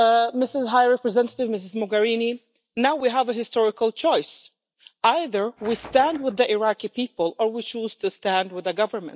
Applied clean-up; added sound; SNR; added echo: neural mask model DeepFilterNet 3.